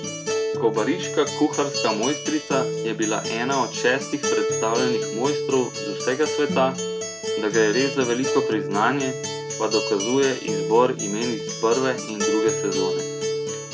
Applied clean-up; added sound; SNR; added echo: none; Acoustic guitar; 3 dB; none.